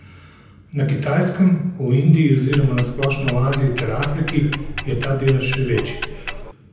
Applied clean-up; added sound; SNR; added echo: none; Tick-tock; 9 dB; reverberation time 0.8 s.